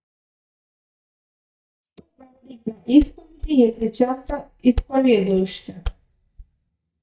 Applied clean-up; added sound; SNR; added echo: neural mask model DeepFilterNet 3.